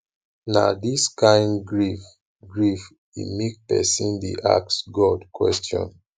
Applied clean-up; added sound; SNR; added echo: none; none; none; none.